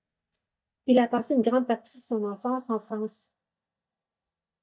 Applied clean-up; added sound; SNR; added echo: neural mask model DeepFilterNet 3.